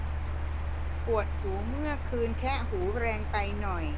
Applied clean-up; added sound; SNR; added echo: none; Mechanical fan; -3 dB; none.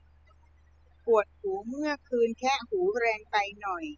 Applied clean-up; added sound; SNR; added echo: classical method spectral subtraction.